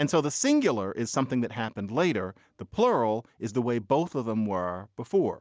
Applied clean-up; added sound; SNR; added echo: none; none; none; none.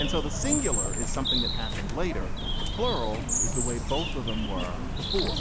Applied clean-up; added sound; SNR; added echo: none; Bird; -5 dB; none.